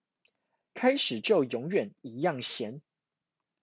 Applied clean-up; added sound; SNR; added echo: none; none; none; none.